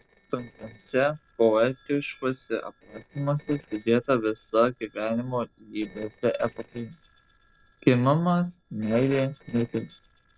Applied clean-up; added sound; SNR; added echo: neural separator model SepFormer DNS4.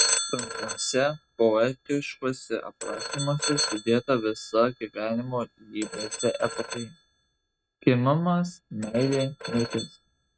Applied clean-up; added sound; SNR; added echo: neural mask model RNNoise.